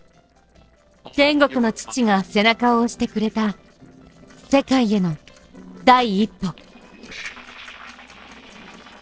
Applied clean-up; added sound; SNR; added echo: neural separator model SepFormer DNS4.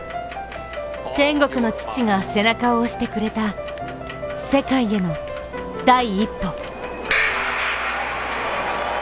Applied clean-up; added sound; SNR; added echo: none; Tick-tock; 14 dB; none.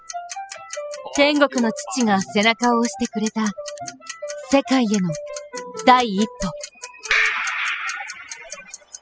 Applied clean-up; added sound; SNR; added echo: classical method spectral subtraction.